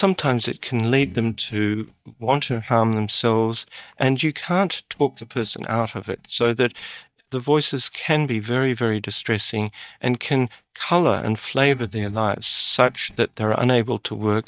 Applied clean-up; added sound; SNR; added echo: neural mask model DeepFilterNet 3.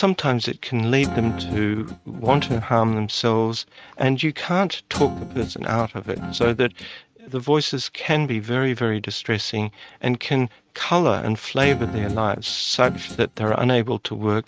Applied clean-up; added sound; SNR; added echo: neural mask model RNNoise.